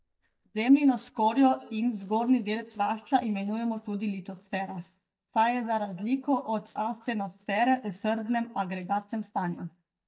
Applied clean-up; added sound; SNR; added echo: neural mask model DeepFilterNet 3.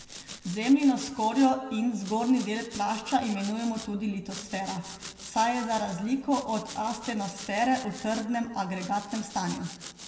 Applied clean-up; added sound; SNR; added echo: none; Domestic sounds, home sounds; 16 dB; reverberation time 1.5 s.